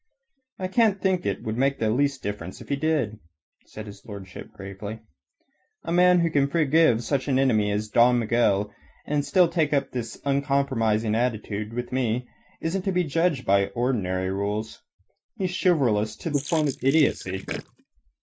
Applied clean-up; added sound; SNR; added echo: neural mask model Resemble Enhance denoiser.